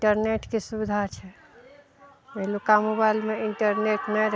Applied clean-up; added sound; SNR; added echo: none; none; none; none.